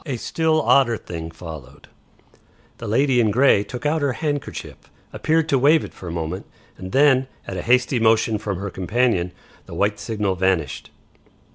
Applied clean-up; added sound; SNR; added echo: none; none; none; none.